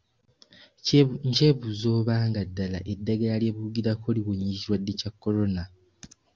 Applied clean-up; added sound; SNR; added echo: none; none; none; none.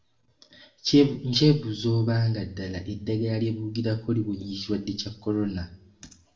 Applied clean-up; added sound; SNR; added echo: none; none; none; reverberation time 0.4 s.